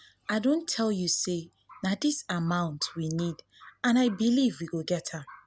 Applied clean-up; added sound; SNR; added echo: none; none; none; none.